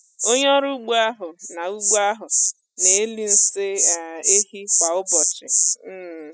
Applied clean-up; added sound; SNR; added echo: classical method spectral subtraction.